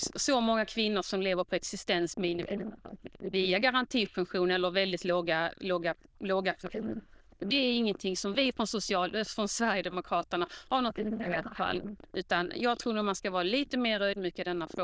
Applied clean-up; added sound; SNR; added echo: neural diffusion model UNIVERSE++.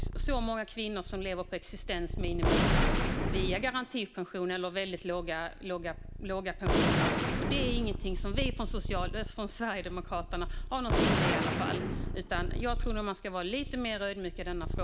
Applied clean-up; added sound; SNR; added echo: none; Gunshot, gunfire + Purr; -3 dB; none.